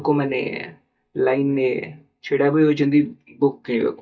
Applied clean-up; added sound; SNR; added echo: neural mask model DeepFilterNet 3.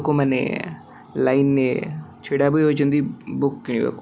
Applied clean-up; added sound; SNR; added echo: none; none; none; none.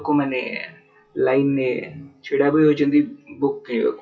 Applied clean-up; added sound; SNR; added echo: classical method WPE with log-MMSE.